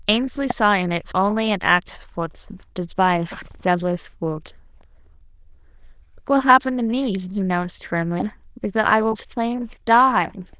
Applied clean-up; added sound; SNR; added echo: neural diffusion model UNIVERSE++.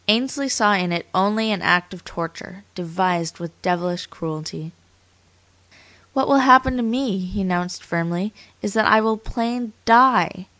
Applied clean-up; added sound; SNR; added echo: none; none; none; none.